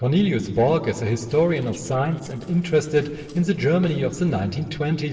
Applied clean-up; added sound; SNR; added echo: neural separator model SepFormer DNS4.